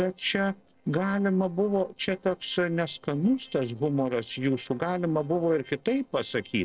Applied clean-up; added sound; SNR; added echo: neural separator model SepFormer DNS4.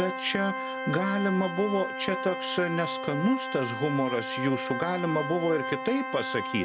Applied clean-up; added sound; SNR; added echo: none; Organ; 5 dB; none.